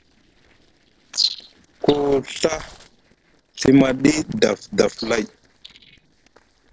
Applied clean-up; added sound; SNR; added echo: neural separator model SepFormer DNS4.